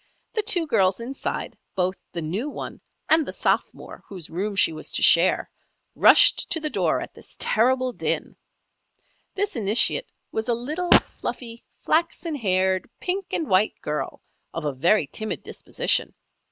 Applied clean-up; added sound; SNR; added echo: none; Fart; 1 dB; none.